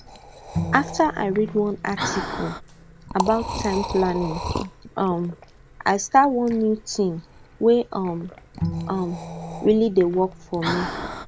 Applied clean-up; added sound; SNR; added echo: none; Bowed string instrument + Liquid; 8 dB; none.